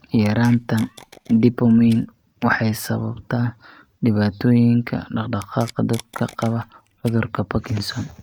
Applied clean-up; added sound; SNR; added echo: neural mask model RNNoise.